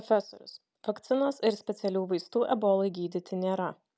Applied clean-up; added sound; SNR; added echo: none; none; none; none.